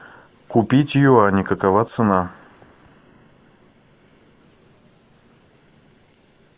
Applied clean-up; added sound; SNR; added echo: neural mask model Resemble Enhance denoiser.